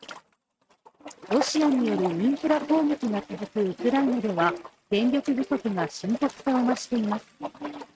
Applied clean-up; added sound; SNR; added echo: neural mask model RNNoise.